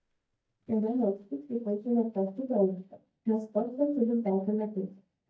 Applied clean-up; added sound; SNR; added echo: neural mask model DeepFilterNet 3.